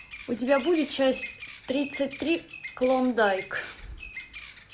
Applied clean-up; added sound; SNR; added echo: none; Bird vocalization, bird call, bird song; 15 dB; none.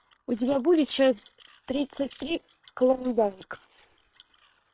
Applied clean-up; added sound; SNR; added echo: neural separator model SepFormer WHAM!.